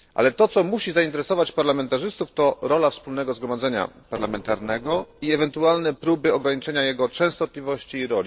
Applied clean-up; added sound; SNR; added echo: neural separator model SepFormer DNS4.